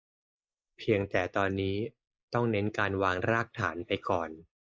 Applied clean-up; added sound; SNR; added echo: neural mask model Resemble Enhance denoiser.